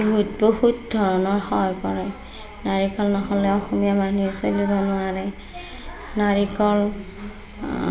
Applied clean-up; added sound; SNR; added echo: none; none; none; none.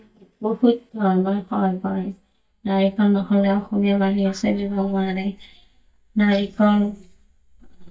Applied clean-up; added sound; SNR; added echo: neural mask model DeepFilterNet 3.